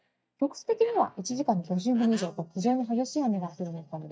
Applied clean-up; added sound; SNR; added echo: neural mask model DeepFilterNet 3.